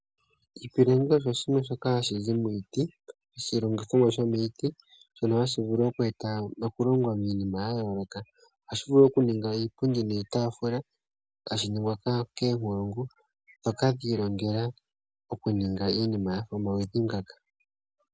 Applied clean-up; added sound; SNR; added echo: none; none; none; none.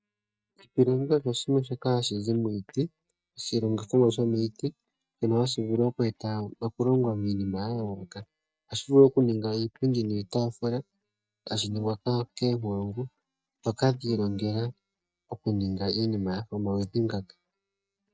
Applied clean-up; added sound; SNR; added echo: neural mask model DeepFilterNet 3.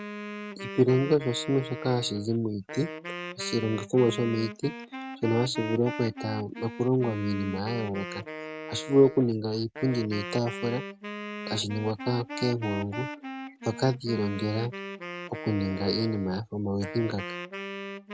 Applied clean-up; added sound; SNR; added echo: none; Wind instrument, woodwind instrument; 10 dB; none.